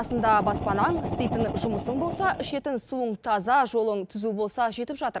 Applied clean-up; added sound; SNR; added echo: none; Fire; 8 dB; none.